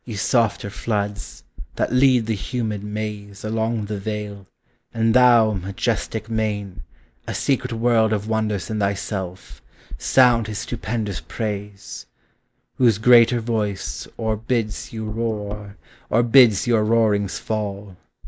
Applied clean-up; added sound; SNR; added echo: neural mask model Resemble Enhance denoiser.